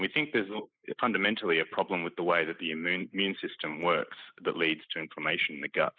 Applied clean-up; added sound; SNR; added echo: neural mask model Resemble Enhance denoiser.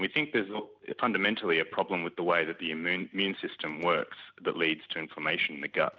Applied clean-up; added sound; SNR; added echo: none; none; none; none.